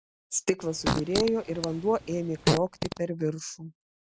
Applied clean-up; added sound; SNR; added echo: none; Fart; 2 dB; none.